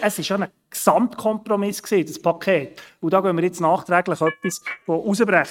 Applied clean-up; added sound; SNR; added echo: neural mask model RNNoise.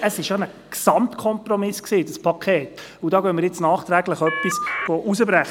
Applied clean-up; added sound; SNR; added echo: none; Telephone; 4 dB; none.